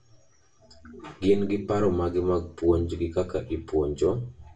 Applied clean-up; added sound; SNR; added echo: none; none; none; reverberation time 0.3 s.